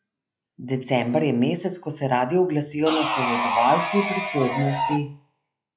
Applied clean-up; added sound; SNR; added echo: classical method log-MMSE.